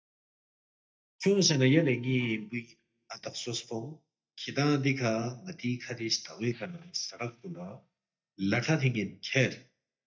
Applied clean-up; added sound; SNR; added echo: neural mask model DeepFilterNet 3.